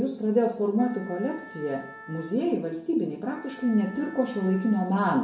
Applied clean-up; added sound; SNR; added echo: none; Wind instrument, woodwind instrument; 20 dB; reverberation time 0.7 s.